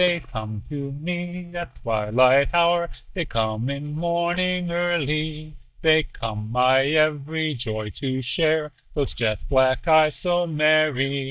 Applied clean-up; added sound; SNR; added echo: neural mask model DeepFilterNet 3.